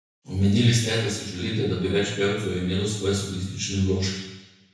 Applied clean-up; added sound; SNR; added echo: none; none; none; reverberation time 1.0 s.